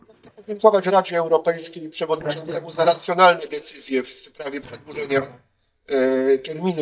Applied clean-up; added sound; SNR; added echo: neural mask model DeepFilterNet 3.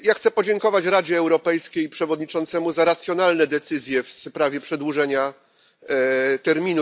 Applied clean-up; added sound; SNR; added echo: none; none; none; none.